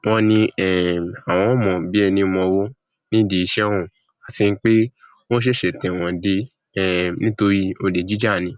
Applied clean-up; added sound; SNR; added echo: none; none; none; none.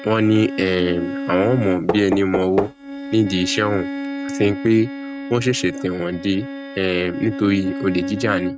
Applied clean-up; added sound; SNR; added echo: neural mask model RNNoise.